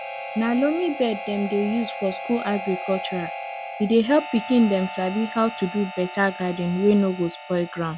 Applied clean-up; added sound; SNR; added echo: none; Harmonica; 11 dB; none.